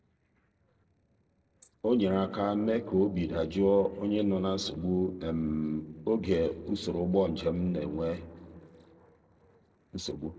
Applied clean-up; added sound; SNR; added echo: neural separator model SepFormer DNS4.